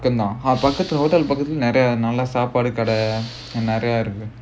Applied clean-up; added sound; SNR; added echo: none; Hiss / Breathing; 19 dB; none.